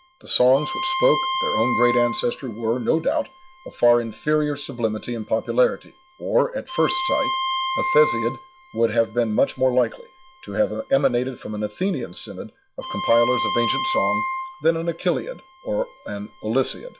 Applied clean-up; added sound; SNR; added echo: classical method log-MMSE.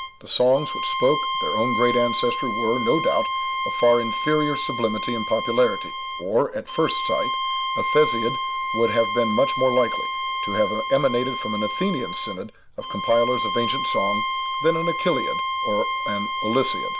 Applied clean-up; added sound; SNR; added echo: none; Bowed string instrument; 2 dB; none.